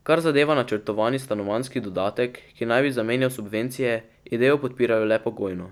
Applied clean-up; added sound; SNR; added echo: none; none; none; none.